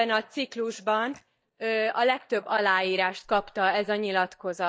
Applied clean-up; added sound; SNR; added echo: neural mask model DeepFilterNet 3.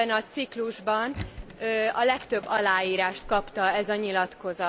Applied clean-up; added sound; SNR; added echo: none; Door; 17 dB; none.